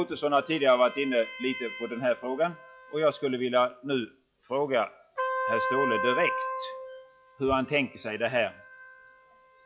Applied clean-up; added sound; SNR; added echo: classical method log-MMSE.